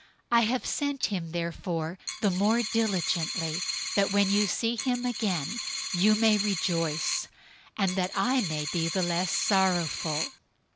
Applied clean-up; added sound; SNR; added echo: none; Coin (dropping); 5 dB; none.